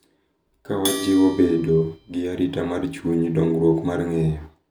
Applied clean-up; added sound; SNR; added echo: none; Bell; 15 dB; none.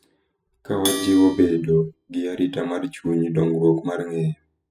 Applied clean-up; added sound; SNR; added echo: classical method spectral subtraction.